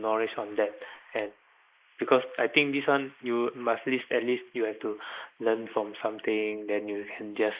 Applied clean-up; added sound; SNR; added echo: neural mask model Resemble Enhance denoiser.